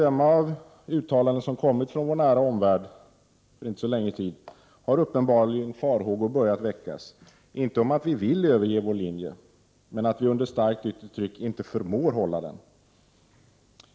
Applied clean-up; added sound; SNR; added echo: none; none; none; none.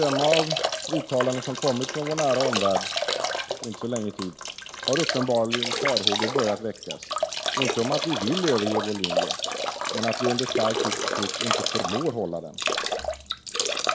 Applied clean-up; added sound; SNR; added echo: none; Drip / Trickle, dribble / Bathtub (filling or washing); 0 dB; none.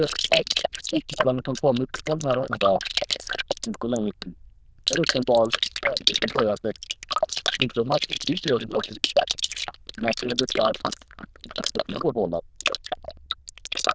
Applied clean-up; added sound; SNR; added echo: neural diffusion model UNIVERSE++.